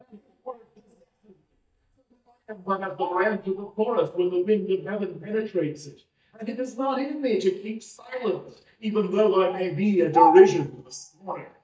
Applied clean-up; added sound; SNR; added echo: neural mask model DeepFilterNet 3.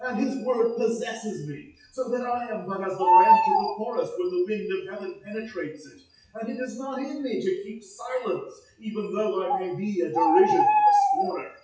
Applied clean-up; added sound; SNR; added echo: classical method WPE with log-MMSE.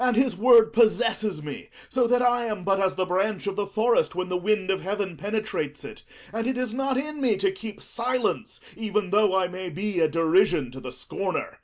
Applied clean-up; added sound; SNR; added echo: none; none; none; none.